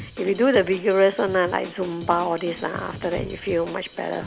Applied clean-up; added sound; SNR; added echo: none; Drum kit + Cupboard open or close; 16 dB; none.